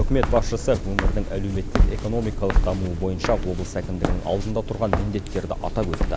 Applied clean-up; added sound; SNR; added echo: none; Walk, footsteps; -2 dB; none.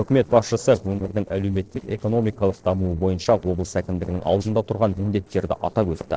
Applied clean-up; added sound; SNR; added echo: neural separator model SepFormer DNS4.